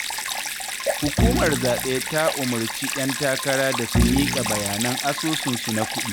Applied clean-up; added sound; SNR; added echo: none; Stream + Bowed string instrument; 0 dB; none.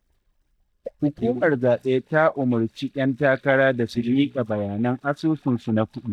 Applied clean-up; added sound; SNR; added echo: neural mask model DeepFilterNet 3.